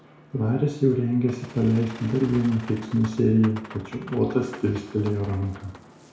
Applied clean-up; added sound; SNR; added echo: none; Boat, Water vehicle; 19 dB; reverberation time 0.6 s.